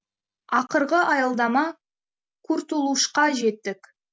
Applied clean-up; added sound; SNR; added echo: none; none; none; none.